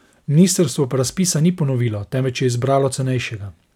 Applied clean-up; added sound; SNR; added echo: none; none; none; none.